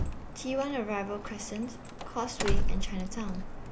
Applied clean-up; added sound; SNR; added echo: none; Doorbell; -4 dB; none.